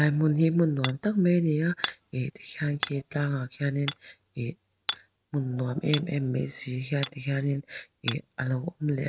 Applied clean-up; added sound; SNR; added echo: neural mask model RNNoise.